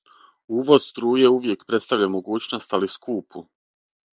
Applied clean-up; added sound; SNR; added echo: none; none; none; none.